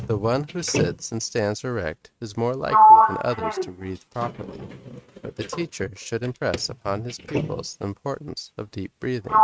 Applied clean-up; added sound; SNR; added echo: neural mask model RNNoise.